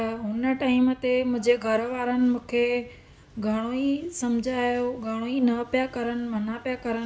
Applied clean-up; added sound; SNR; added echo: none; none; none; none.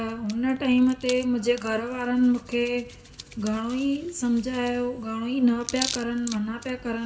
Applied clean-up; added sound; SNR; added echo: none; Hands; 15 dB; reverberation time 1.5 s.